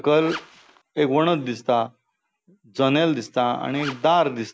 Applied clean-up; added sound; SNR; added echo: none; Zipper (clothing); 15 dB; none.